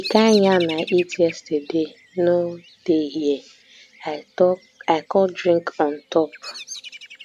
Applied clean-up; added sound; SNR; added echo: none; Bird vocalization, bird call, bird song; 17 dB; none.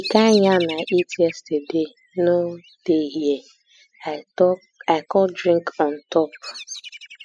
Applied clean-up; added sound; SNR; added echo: classical method spectral subtraction.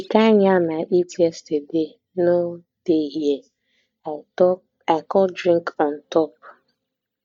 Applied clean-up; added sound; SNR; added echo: neural mask model DeepFilterNet 3.